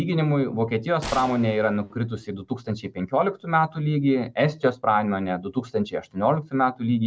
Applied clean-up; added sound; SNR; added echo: none; Gunshot, gunfire; 18 dB; none.